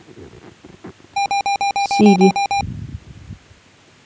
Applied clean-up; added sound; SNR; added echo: none; Alarm; -2 dB; none.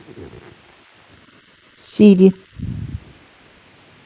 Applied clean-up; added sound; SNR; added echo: neural mask model Resemble Enhance denoiser.